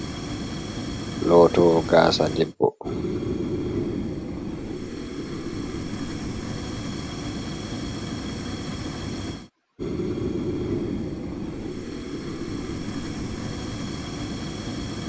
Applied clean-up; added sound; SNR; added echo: none; Fire; 2 dB; none.